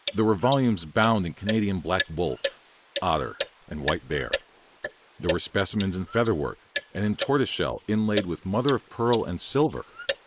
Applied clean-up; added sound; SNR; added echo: neural mask model Resemble Enhance denoiser.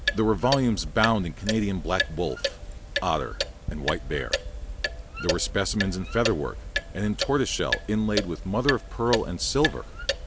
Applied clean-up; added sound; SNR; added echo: none; Clock; 4 dB; none.